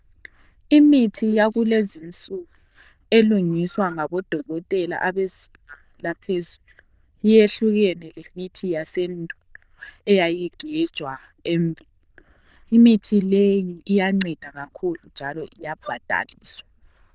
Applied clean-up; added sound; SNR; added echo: neural diffusion model UNIVERSE++.